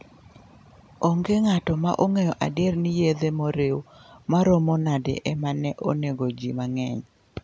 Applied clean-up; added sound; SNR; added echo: none; none; none; none.